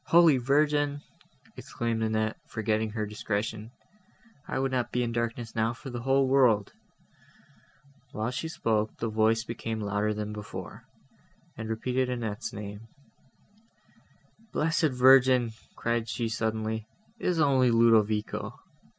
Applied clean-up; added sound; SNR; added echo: none; none; none; none.